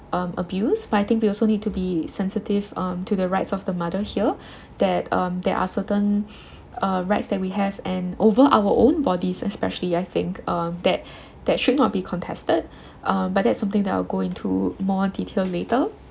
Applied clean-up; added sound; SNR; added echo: none; none; none; none.